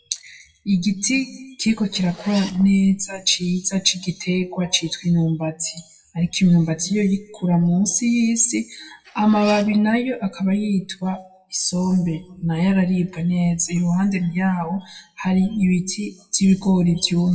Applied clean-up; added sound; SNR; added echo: classical method WPE with log-MMSE.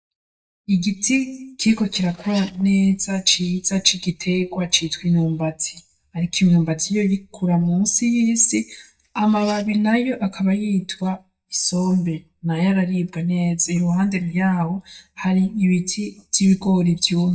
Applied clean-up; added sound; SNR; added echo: neural mask model DeepFilterNet 3.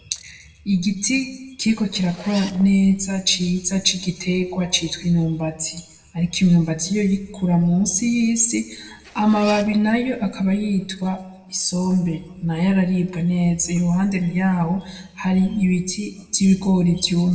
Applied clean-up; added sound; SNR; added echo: none; Zipper (clothing); 20 dB; reverberation time 0.8 s.